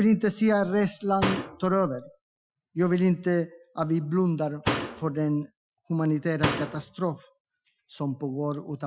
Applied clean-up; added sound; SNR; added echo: classical method Wiener filter.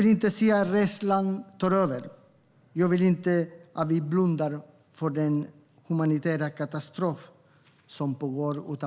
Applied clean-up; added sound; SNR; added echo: none; none; none; none.